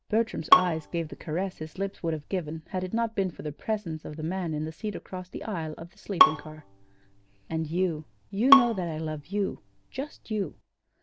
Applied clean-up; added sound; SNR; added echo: none; Bowed string instrument; -1 dB; none.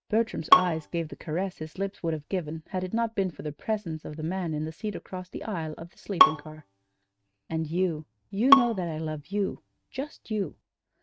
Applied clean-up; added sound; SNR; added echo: neural mask model RNNoise.